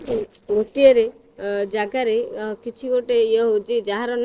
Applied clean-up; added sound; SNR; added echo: neural separator model SepFormer DNS4.